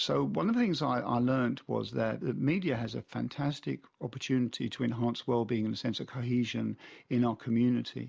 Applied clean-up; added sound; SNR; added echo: none; none; none; none.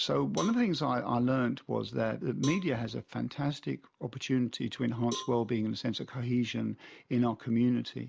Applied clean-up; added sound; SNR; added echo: none; Cowbell; 17 dB; none.